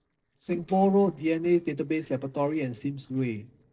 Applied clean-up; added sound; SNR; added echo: neural separator model SepFormer DNS4.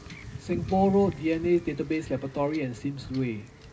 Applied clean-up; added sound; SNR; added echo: none; Wind / Ocean / Boat, Water vehicle; 12 dB; reverberation time 0.2 s.